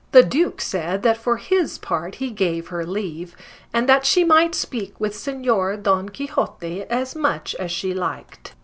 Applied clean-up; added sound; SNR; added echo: none; none; none; none.